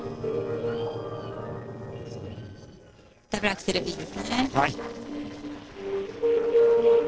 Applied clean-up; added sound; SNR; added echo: neural separator model SepFormer DNS4.